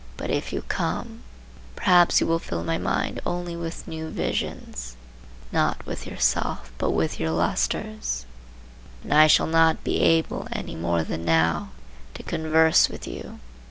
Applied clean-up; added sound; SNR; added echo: none; none; none; none.